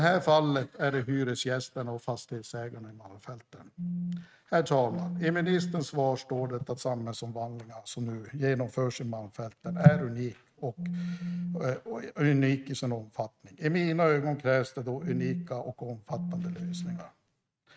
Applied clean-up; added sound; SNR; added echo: neural mask model RNNoise.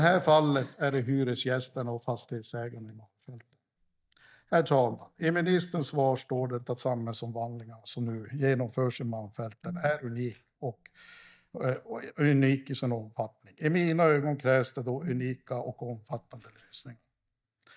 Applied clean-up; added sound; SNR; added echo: neural mask model DeepFilterNet 3.